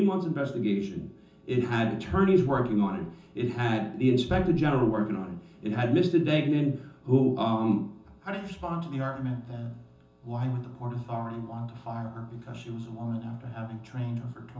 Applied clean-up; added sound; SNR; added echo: none; none; none; reverberation time 0.6 s.